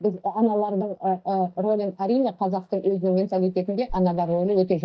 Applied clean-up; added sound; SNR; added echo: neural mask model DeepFilterNet 3.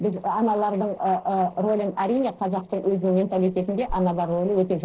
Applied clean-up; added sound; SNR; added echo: neural separator model SepFormer DNS4.